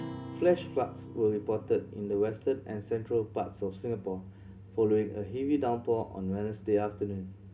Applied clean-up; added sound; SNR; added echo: none; Acoustic guitar; 18 dB; reverberation time 0.3 s.